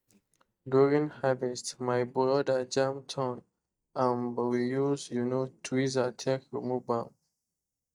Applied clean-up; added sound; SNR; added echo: neural mask model DeepFilterNet 3.